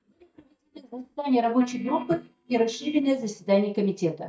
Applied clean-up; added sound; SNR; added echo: neural mask model DeepFilterNet 3.